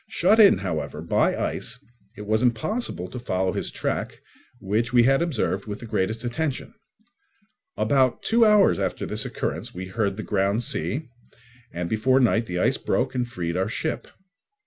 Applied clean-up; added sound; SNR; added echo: none; none; none; none.